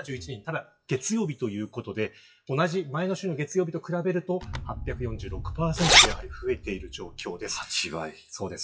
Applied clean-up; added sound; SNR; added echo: classical method WPE with log-MMSE.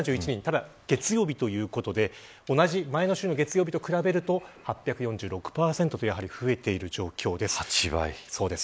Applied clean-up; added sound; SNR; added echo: none; none; none; none.